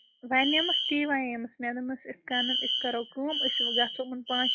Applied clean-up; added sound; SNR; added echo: classical method log-MMSE.